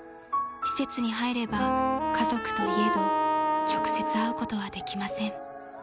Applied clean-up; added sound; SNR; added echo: none; Wind instrument, woodwind instrument; -4 dB; none.